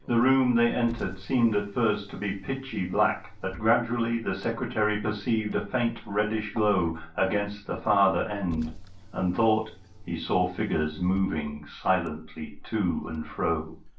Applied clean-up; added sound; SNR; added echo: none; Car; 18 dB; reverberation time 0.3 s.